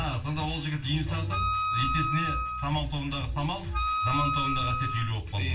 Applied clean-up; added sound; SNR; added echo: none; Wind instrument, woodwind instrument; 2 dB; reverberation time 0.3 s.